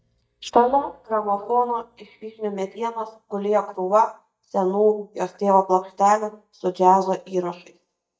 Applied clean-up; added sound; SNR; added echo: neural mask model DeepFilterNet 3.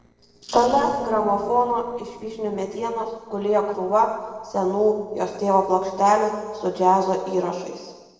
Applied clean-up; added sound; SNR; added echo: neural separator model SepFormer DNS4.